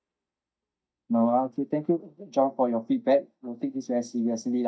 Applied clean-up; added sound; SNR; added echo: neural mask model DeepFilterNet 3.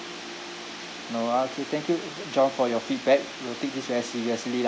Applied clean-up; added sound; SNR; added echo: none; none; none; none.